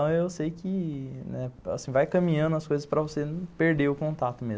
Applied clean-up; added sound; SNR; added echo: none; none; none; none.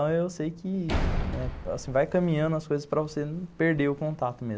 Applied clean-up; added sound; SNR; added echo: none; Slam; 3 dB; none.